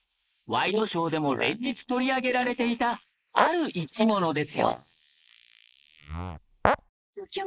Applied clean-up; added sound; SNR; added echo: neural mask model Resemble Enhance denoiser.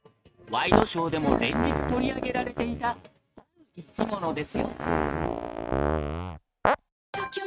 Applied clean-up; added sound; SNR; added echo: neural mask model RNNoise.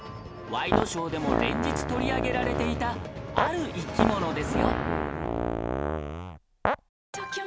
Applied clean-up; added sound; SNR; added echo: none; Fart; -3 dB; none.